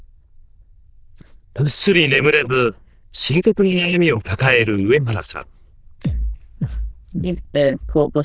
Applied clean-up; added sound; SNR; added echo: neural diffusion model UNIVERSE++.